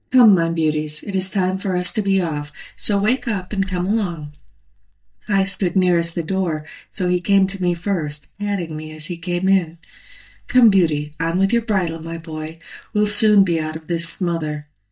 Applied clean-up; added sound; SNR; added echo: neural mask model DeepFilterNet 3.